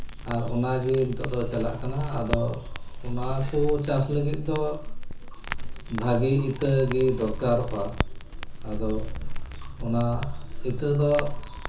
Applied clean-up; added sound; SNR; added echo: none; Crackle; 3 dB; reverberation time 0.7 s.